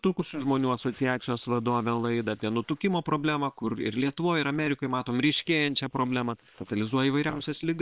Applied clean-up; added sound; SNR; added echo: neural separator model SepFormer WHAM!.